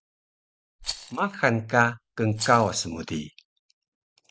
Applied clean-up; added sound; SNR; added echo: none; Rattle; 12 dB; none.